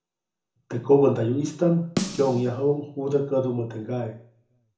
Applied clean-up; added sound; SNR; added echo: none; Snare drum; 10 dB; reverberation time 0.6 s.